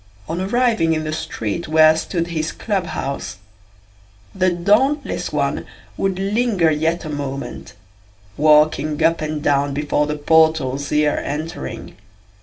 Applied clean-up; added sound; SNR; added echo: none; none; none; reverberation time 0.2 s.